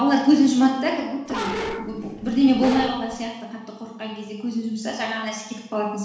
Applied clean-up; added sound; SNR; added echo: none; Bark; 9 dB; reverberation time 1.1 s.